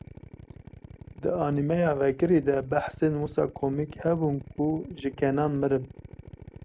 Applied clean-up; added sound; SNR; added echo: none; Drill; 17 dB; none.